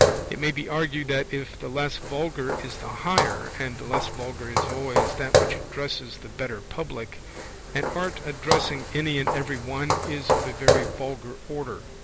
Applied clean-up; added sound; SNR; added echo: none; Walk, footsteps; -3 dB; none.